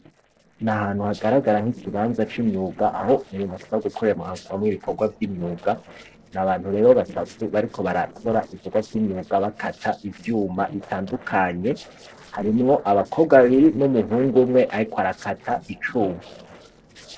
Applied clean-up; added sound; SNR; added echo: neural separator model SepFormer DNS4.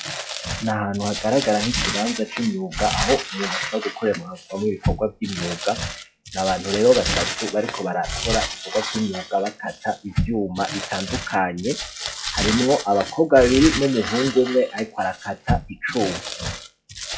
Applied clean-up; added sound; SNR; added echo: classical method WPE with log-MMSE.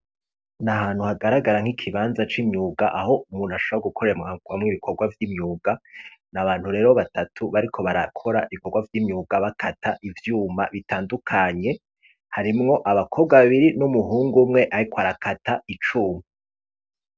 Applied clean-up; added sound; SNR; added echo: none; none; none; none.